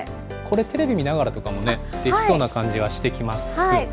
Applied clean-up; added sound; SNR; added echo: none; none; none; none.